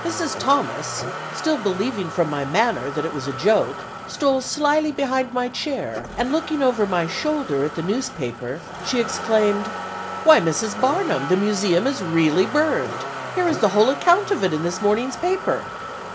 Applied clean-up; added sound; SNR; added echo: none; Motor vehicle (road); 10 dB; none.